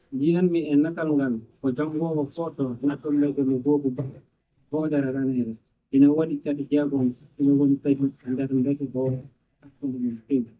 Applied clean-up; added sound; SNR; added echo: neural mask model DeepFilterNet 3.